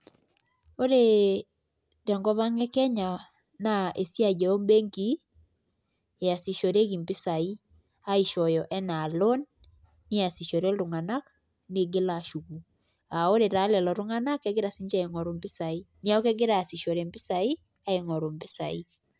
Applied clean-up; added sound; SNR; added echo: none; none; none; none.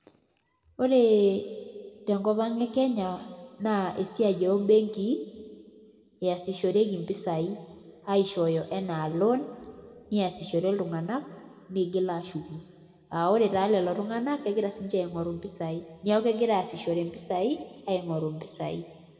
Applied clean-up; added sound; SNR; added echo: none; none; none; reverberation time 2.1 s.